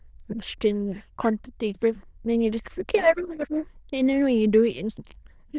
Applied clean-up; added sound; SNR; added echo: neural diffusion model UNIVERSE++.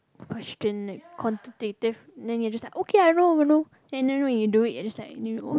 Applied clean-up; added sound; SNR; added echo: none; none; none; none.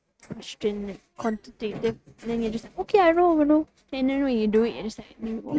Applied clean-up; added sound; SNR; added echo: neural mask model RNNoise.